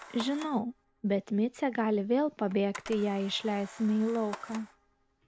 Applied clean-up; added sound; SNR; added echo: none; Camera; 18 dB; none.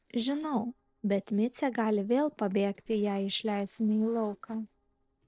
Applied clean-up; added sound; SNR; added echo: neural separator model SepFormer DNS4.